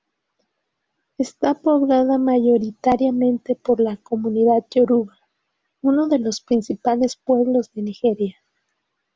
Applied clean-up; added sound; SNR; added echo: none; none; none; none.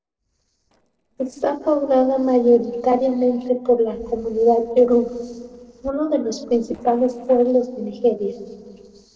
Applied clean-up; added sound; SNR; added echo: neural separator model SepFormer DNS4.